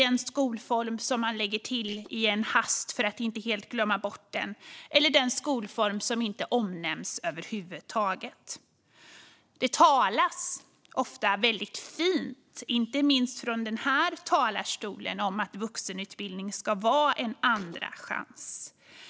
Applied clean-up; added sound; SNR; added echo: neural separator model SepFormer DNS4.